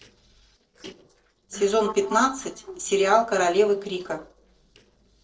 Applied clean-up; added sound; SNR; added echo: neural separator model SepFormer DNS4.